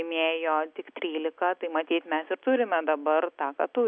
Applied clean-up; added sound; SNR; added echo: none; none; none; none.